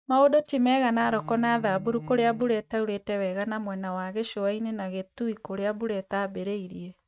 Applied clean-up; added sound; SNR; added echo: neural mask model RNNoise.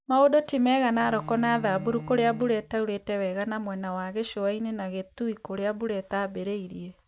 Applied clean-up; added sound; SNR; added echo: none; Bowed string instrument; 16 dB; none.